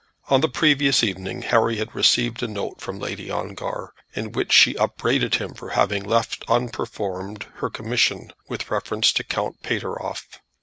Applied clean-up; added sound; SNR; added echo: none; none; none; none.